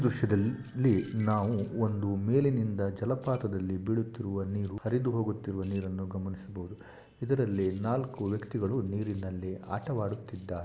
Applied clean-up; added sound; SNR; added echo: none; Keys jangling; 18 dB; none.